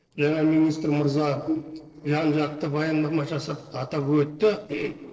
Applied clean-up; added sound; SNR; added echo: neural separator model SepFormer DNS4.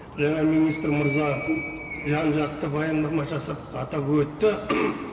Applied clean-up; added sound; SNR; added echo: none; Animal; 13 dB; reverberation time 2.3 s.